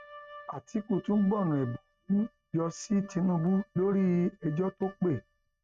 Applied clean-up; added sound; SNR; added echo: neural mask model RNNoise.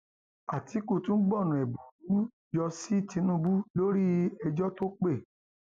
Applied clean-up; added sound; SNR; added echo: none; none; none; none.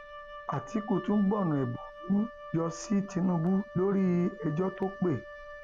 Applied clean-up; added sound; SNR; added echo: none; Wind instrument, woodwind instrument; 15 dB; none.